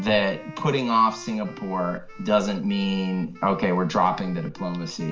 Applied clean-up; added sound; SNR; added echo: none; Wind instrument, woodwind instrument; 20 dB; reverberation time 0.4 s.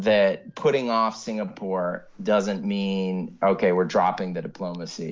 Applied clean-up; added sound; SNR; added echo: none; none; none; none.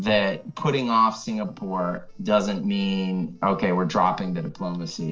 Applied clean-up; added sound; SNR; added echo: neural separator model SepFormer DNS4.